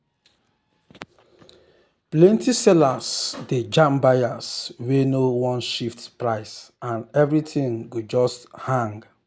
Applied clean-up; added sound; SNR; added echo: none; none; none; none.